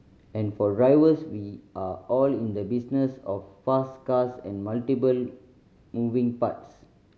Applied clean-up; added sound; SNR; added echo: none; none; none; none.